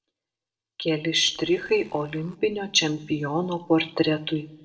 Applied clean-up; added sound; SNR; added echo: neural separator model SepFormer DNS4.